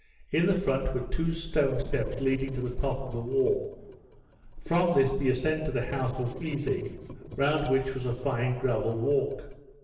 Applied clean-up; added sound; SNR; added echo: neural separator model SepFormer DNS4.